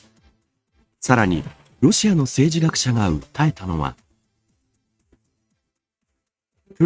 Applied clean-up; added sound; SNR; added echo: neural mask model RNNoise.